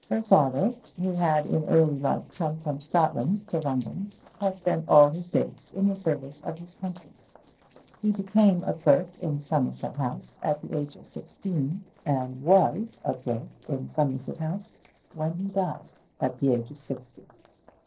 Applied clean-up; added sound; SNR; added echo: neural separator model SepFormer DNS4.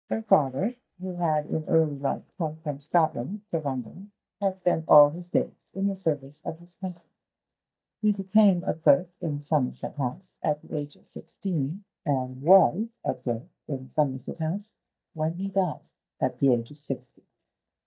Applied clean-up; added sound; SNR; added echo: neural mask model DeepFilterNet 3.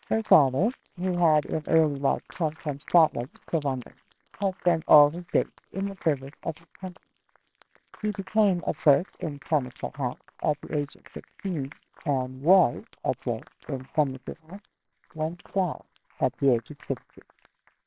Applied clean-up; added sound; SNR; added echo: neural separator model SepFormer WHAMR!.